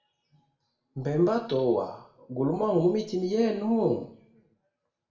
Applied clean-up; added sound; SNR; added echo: none; none; none; reverberation time 0.5 s.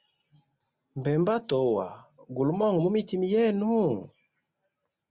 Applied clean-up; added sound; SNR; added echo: none; none; none; none.